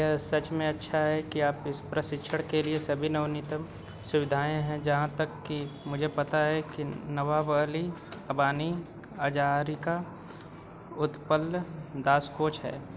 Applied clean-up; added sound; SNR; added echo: none; none; none; none.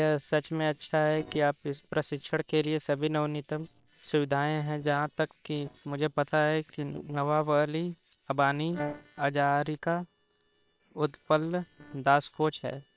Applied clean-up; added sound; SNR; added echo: neural separator model SepFormer WHAM!.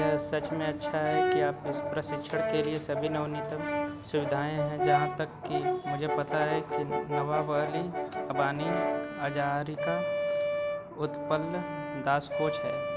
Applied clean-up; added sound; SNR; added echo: none; Brass instrument; -1 dB; none.